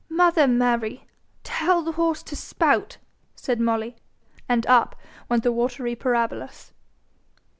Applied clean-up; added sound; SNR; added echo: none; none; none; none.